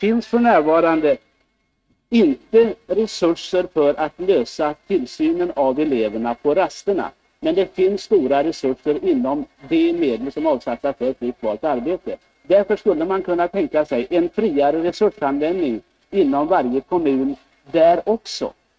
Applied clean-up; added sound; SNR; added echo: neural mask model RNNoise.